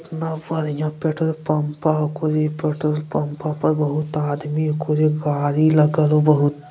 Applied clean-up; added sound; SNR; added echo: none; none; none; none.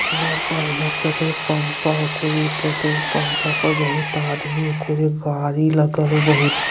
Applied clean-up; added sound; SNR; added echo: none; Engine; 4 dB; none.